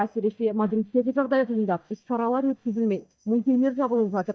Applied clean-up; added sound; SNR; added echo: neural mask model DeepFilterNet 3.